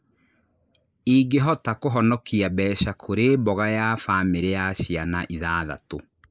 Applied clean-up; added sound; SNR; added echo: neural mask model Resemble Enhance denoiser.